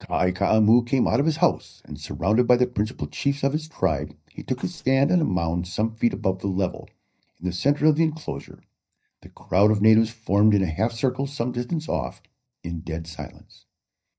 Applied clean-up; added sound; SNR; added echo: neural mask model DeepFilterNet 3.